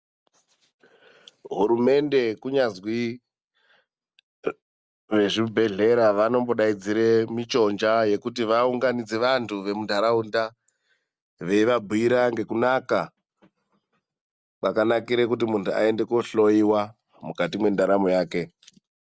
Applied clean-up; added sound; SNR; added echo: none; none; none; none.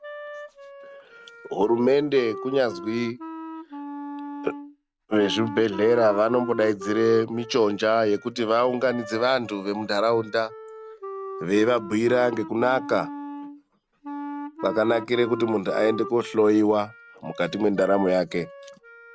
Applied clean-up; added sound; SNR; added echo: none; Wind instrument, woodwind instrument; 13 dB; none.